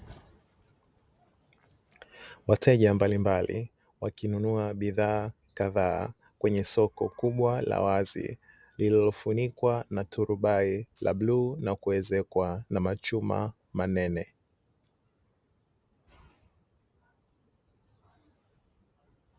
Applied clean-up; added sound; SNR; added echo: none; none; none; none.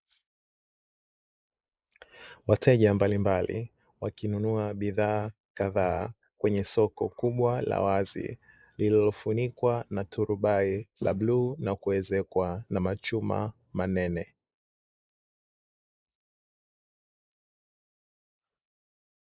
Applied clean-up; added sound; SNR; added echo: neural mask model Resemble Enhance denoiser.